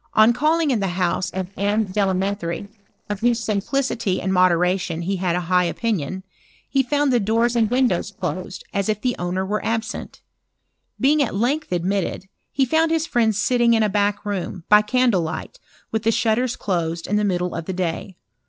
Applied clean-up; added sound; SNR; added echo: neural separator model SepFormer DNS4.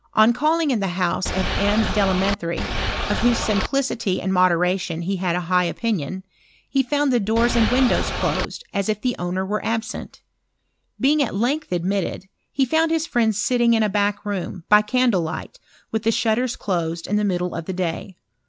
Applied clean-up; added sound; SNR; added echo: none; Boat, Water vehicle; 2 dB; none.